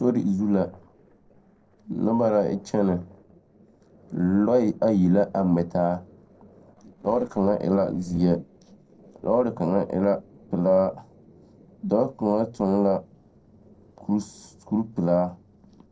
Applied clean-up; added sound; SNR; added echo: neural separator model SepFormer DNS4.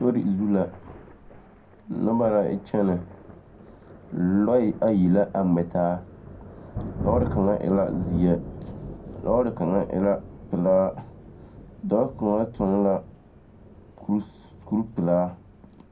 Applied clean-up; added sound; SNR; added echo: none; Thunder; 13 dB; reverberation time 0.2 s.